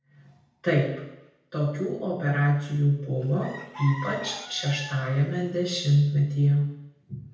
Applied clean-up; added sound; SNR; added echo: none; Chicken, rooster; 14 dB; reverberation time 0.8 s.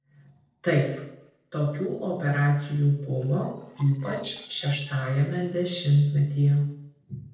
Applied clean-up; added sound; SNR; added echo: neural separator model SepFormer DNS4.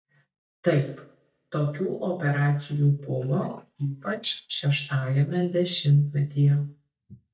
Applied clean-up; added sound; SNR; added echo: neural mask model DeepFilterNet 3.